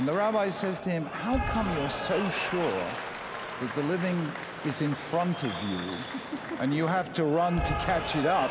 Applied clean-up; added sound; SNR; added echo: none; Applause / Cheering; 6 dB; none.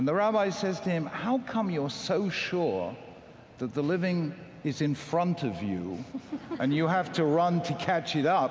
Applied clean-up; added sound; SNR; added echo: none; none; none; none.